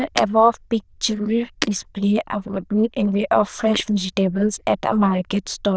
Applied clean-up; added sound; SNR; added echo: neural diffusion model UNIVERSE++.